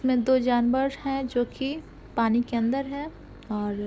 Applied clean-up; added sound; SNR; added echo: none; Engine / Boat, Water vehicle; 19 dB; none.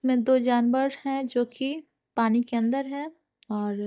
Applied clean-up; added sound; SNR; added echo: neural mask model DeepFilterNet 3.